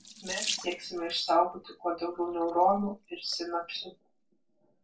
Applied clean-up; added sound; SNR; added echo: none; Sink (filling or washing) / Water tap, faucet; 12 dB; reverberation time 0.1 s.